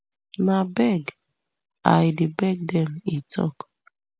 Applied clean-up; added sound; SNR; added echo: none; none; none; none.